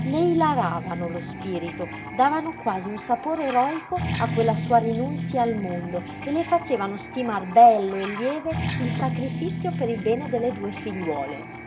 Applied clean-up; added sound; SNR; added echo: none; Guitar; 7 dB; reverberation time 2.4 s.